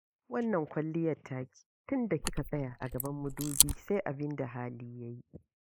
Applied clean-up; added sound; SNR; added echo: neural mask model Resemble Enhance denoiser.